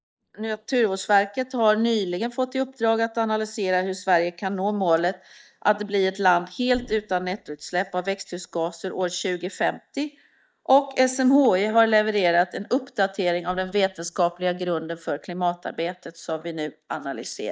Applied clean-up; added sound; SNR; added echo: neural mask model DeepFilterNet 3.